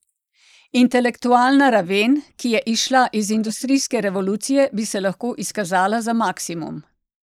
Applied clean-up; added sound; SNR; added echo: neural mask model Resemble Enhance denoiser.